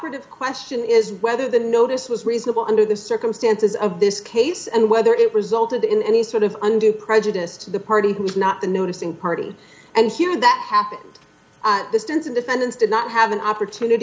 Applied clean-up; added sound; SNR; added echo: none; none; none; none.